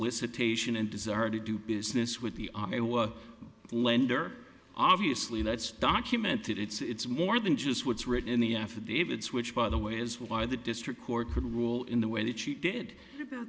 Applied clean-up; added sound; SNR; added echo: none; none; none; none.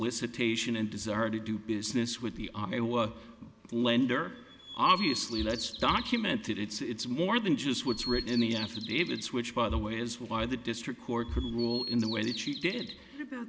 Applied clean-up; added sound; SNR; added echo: none; Bird vocalization, bird call, bird song; 12 dB; none.